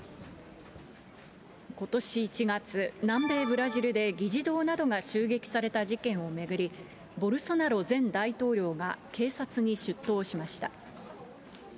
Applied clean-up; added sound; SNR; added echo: none; none; none; none.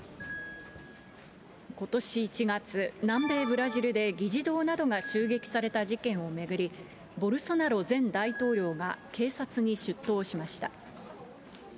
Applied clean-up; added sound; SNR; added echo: none; Piano; 16 dB; none.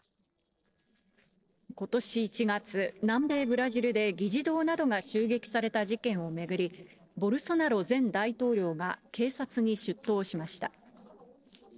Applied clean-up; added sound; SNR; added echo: neural separator model SepFormer DNS4.